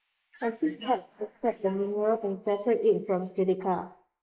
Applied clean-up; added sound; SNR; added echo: neural mask model Resemble Enhance denoiser.